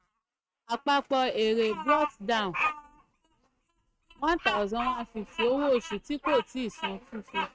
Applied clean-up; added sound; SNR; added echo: neural mask model RNNoise.